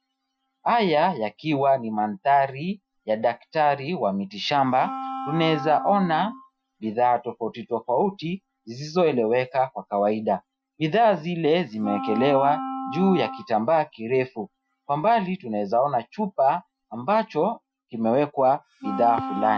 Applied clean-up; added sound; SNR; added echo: classical method Wiener filter.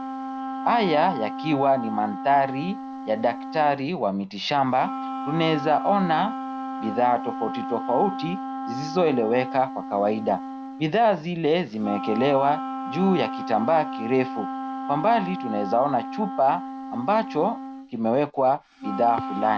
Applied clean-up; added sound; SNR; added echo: none; Wind instrument, woodwind instrument; 8 dB; none.